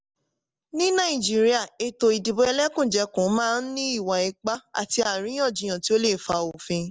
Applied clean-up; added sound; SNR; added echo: none; none; none; none.